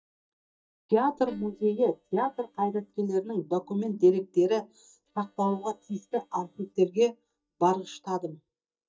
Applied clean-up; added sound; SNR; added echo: neural mask model DeepFilterNet 3.